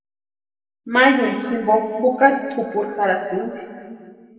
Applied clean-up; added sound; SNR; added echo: none; none; none; reverberation time 2.1 s.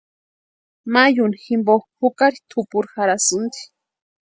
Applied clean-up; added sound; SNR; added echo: none; none; none; none.